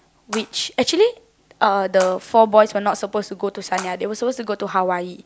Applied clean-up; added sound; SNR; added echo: none; Water / Splash, splatter; 19 dB; none.